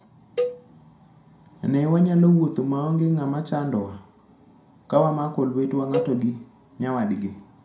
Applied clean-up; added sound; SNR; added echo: none; Cowbell; 9 dB; reverberation time 0.4 s.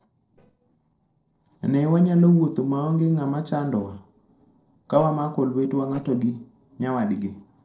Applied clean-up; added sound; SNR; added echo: neural separator model SepFormer DNS4.